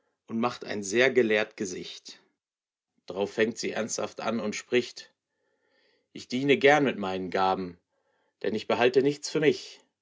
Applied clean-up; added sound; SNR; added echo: none; none; none; none.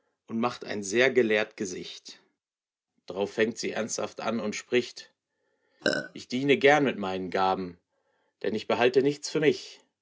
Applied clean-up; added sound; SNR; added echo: none; Burping, eructation; 1 dB; none.